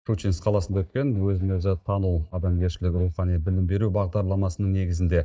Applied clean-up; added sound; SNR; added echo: neural mask model DeepFilterNet 3.